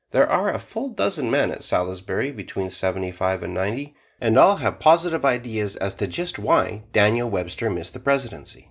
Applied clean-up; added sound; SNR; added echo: none; none; none; none.